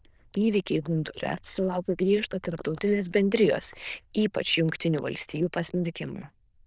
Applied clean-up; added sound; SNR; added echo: neural diffusion model UNIVERSE++.